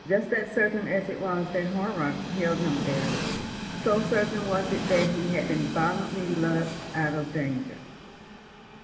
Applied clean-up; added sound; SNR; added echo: none; Train; 6 dB; reverberation time 1.6 s.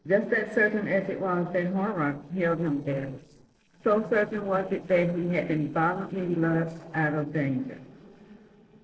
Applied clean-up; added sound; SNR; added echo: neural separator model SepFormer DNS4.